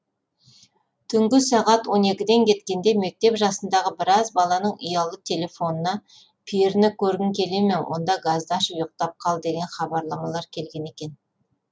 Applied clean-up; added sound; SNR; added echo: none; none; none; none.